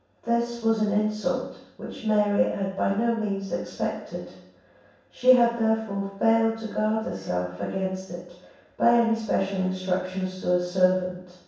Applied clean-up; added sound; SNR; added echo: none; none; none; reverberation time 0.7 s.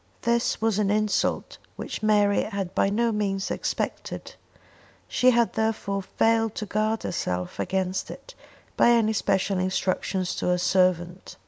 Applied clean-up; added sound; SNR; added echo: none; none; none; none.